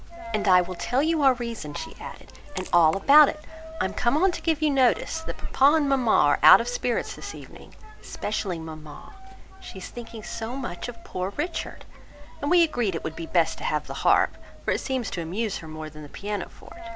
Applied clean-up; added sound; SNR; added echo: none; Coin (dropping); 18 dB; none.